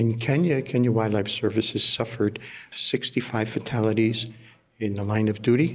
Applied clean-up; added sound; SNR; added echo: none; none; none; none.